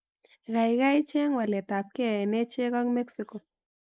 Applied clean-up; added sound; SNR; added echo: neural mask model Resemble Enhance denoiser.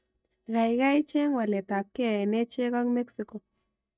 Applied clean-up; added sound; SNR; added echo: neural mask model DeepFilterNet 3.